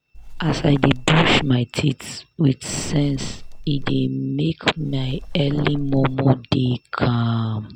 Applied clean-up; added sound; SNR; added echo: none; Wind; 10 dB; none.